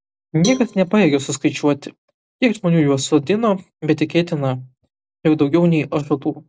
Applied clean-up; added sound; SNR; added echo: none; Cowbell; 16 dB; none.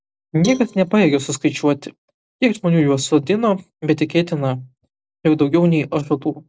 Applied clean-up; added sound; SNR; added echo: neural separator model SepFormer DNS4.